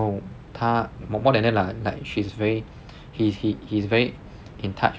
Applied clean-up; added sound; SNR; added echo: none; none; none; none.